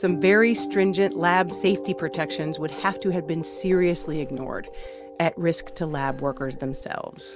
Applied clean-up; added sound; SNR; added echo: none; Water / Splash, splatter; 15 dB; none.